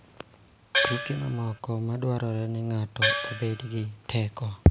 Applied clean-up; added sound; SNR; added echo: none; Gong; 1 dB; none.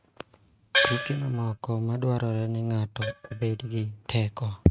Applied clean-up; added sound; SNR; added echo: neural mask model RNNoise.